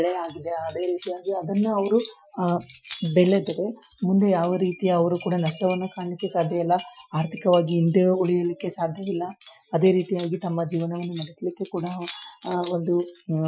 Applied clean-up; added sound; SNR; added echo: classical method Wiener filter.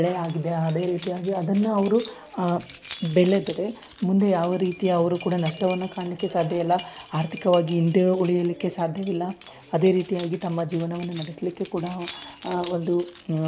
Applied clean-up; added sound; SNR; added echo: none; Keys jangling; 4 dB; none.